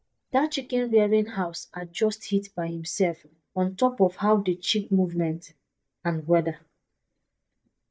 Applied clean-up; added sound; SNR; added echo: neural mask model DeepFilterNet 3.